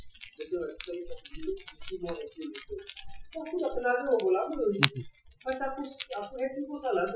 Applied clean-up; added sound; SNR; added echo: classical method Wiener filter.